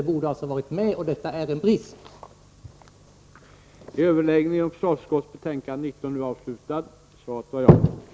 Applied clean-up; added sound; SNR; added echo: none; none; none; none.